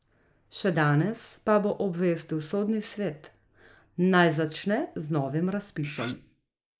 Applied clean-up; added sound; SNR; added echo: neural mask model Resemble Enhance denoiser.